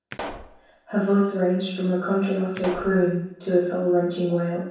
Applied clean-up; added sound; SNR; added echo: none; Explosion; 16 dB; reverberation time 0.7 s.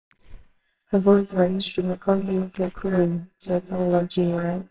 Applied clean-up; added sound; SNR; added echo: neural separator model SepFormer WHAMR!.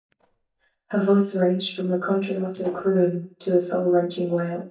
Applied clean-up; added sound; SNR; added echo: neural mask model DeepFilterNet 3.